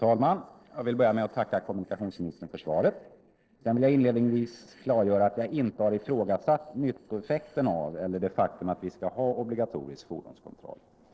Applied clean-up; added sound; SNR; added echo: neural separator model SepFormer DNS4.